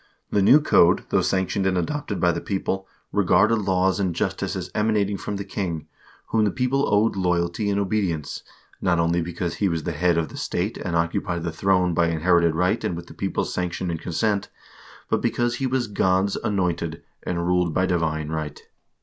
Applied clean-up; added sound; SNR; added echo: none; none; none; none.